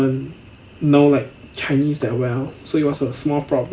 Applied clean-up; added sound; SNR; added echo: none; none; none; none.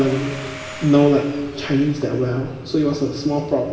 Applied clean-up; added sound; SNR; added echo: none; Domestic sounds, home sounds; 17 dB; reverberation time 1.9 s.